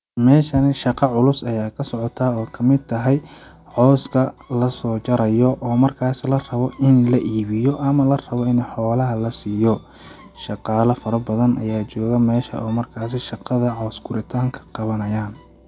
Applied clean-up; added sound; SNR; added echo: none; none; none; none.